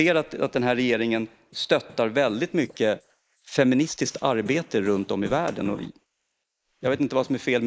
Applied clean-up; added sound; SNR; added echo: neural mask model Resemble Enhance denoiser.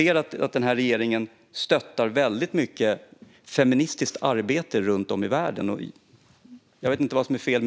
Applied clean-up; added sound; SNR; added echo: none; none; none; none.